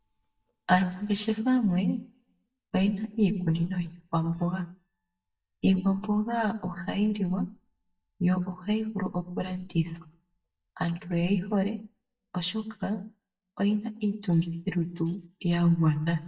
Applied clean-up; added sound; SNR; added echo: neural mask model DeepFilterNet 3.